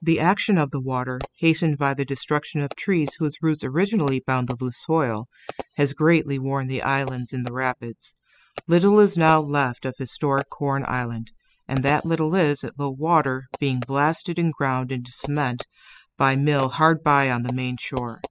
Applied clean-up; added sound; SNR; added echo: classical method spectral subtraction.